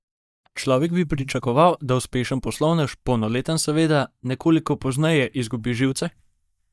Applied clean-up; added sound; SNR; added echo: neural mask model DeepFilterNet 3.